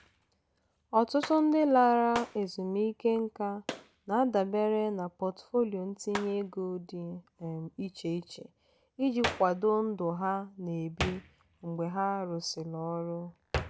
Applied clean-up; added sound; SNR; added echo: none; Hands; 13 dB; none.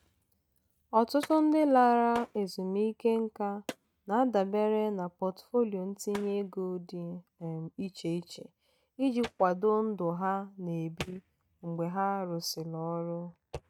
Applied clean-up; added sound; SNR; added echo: neural mask model RNNoise.